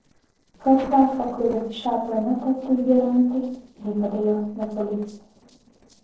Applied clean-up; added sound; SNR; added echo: neural separator model SepFormer DNS4.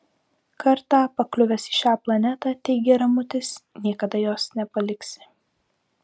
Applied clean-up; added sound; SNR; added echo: none; none; none; none.